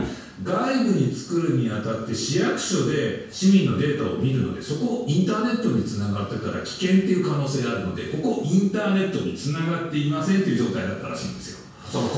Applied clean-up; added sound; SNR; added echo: none; none; none; reverberation time 0.6 s.